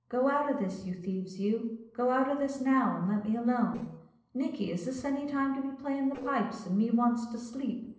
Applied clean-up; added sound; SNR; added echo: neural separator model SepFormer DNS4.